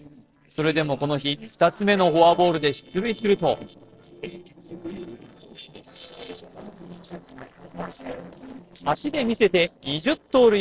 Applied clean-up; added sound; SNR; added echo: neural separator model SepFormer DNS4.